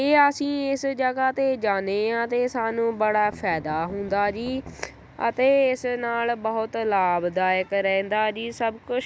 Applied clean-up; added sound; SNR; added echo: none; Strum; 18 dB; none.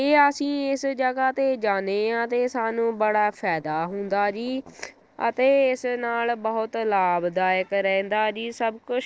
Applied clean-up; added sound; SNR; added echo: neural separator model SepFormer DNS4.